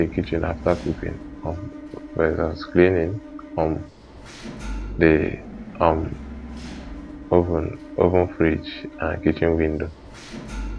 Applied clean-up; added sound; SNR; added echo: none; Engine / Mechanisms; 12 dB; none.